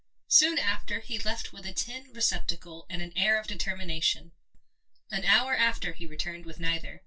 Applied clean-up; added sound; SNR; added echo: none; none; none; reverberation time 0.1 s.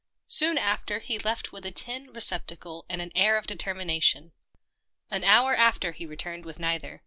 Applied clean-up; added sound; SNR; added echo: none; none; none; none.